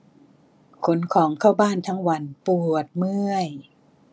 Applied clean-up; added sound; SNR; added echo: none; none; none; none.